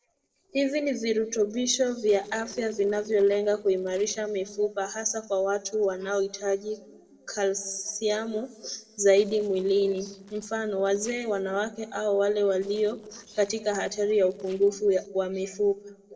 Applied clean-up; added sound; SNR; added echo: neural separator model SepFormer DNS4.